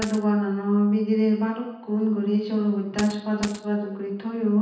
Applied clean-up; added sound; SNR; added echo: none; Coin (dropping); 13 dB; reverberation time 0.9 s.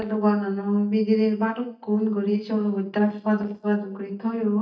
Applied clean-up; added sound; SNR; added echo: neural mask model DeepFilterNet 3.